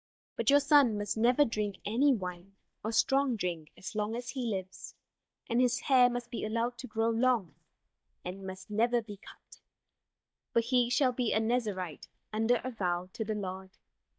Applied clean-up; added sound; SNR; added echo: neural mask model DeepFilterNet 3.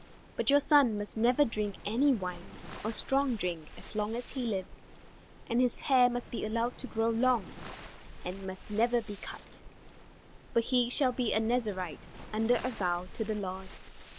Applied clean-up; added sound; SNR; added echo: none; Waves, surf; 15 dB; none.